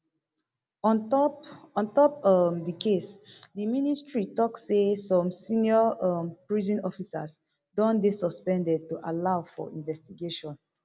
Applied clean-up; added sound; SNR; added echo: none; none; none; none.